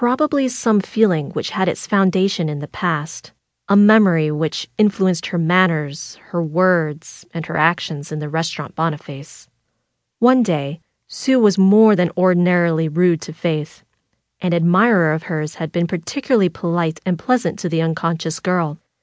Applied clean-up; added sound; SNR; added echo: none; none; none; none.